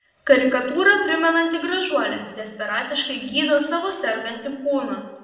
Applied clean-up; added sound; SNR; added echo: none; none; none; reverberation time 0.9 s.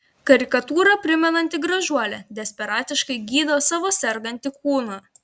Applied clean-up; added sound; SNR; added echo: none; none; none; none.